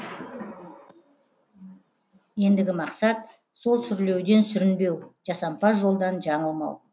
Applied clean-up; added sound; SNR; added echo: none; none; none; none.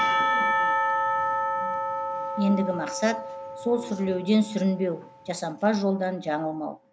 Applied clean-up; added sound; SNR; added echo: none; Church bell / Percussion; 1 dB; none.